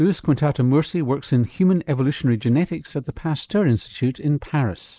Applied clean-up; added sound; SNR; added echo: neural mask model Resemble Enhance denoiser.